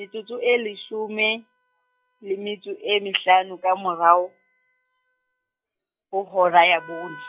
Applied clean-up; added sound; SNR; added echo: classical method log-MMSE.